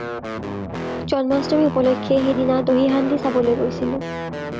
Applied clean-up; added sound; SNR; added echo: none; Guitar; 7 dB; none.